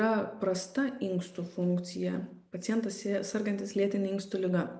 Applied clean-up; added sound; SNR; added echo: none; none; none; none.